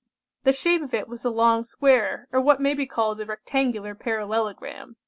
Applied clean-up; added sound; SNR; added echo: none; none; none; none.